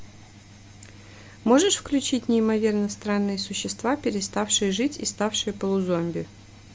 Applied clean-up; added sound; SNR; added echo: none; none; none; none.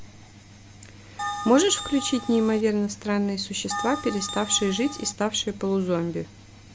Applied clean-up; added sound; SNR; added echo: none; Bell; 9 dB; none.